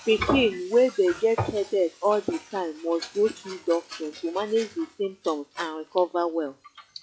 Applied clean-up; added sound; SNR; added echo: classical method log-MMSE.